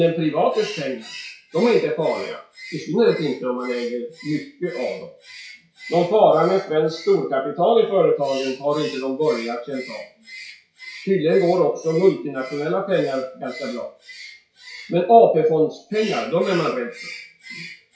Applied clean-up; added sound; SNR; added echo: classical method WPE with log-MMSE.